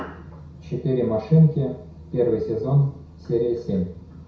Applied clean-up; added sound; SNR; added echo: none; none; none; reverberation time 0.6 s.